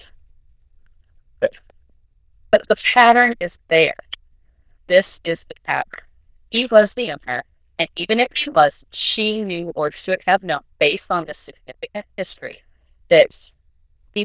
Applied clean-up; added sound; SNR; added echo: neural diffusion model UNIVERSE++.